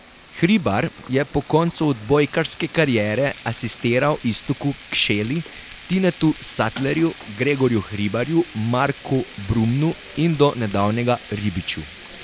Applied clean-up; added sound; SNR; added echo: none; Frying (food); 14 dB; none.